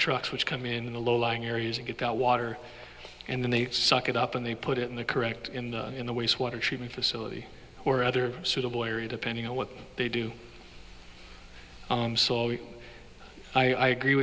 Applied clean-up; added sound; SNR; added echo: none; none; none; none.